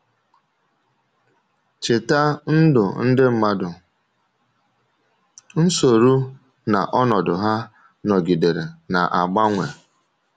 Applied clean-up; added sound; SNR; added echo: none; none; none; none.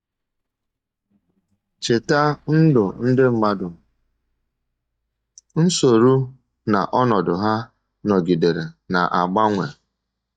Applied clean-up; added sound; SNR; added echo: neural mask model DeepFilterNet 3.